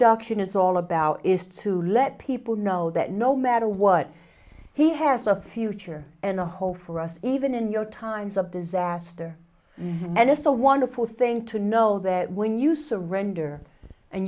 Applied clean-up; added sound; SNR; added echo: none; none; none; none.